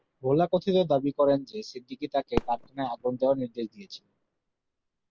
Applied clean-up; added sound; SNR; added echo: none; Fireworks; 14 dB; none.